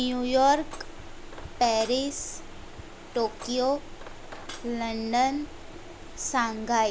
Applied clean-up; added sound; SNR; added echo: none; Cutlery, silverware; 19 dB; none.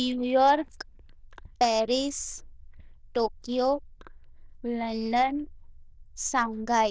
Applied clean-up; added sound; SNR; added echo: neural diffusion model UNIVERSE++.